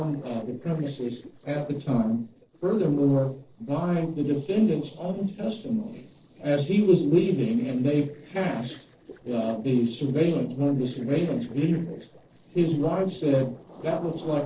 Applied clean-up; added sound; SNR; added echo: neural separator model SepFormer DNS4.